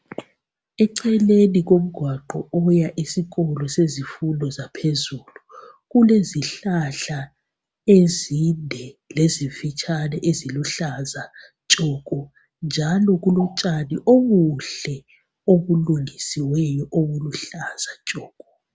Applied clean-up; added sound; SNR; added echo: none; none; none; none.